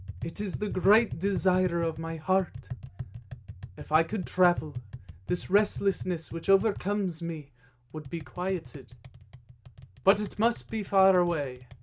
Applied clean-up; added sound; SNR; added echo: none; Tap; 12 dB; reverberation time 0.2 s.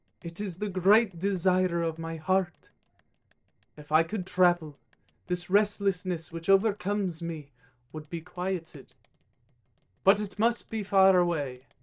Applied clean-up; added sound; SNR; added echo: neural separator model SepFormer DNS4.